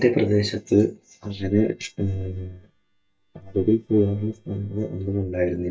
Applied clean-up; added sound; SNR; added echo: neural mask model DeepFilterNet 3.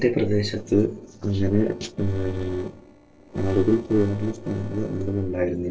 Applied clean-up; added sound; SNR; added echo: neural separator model SepFormer DNS4.